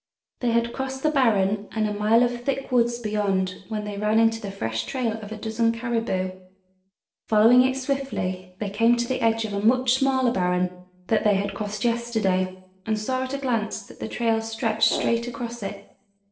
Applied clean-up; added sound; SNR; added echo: neural separator model SepFormer DNS4.